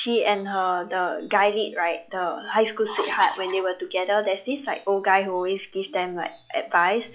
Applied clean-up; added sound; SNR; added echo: classical method log-MMSE.